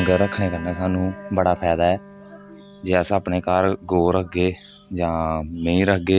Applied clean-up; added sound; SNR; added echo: none; Acoustic guitar; 18 dB; none.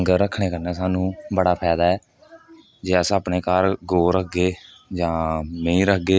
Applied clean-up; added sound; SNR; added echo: none; none; none; none.